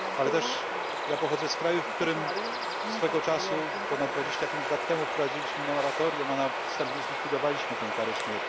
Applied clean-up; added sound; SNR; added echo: none; Bird vocalization, bird call, bird song; 0 dB; none.